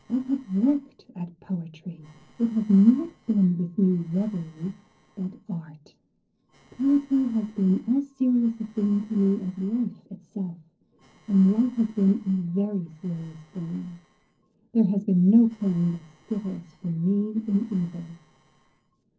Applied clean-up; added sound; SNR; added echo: neural separator model SepFormer DNS4.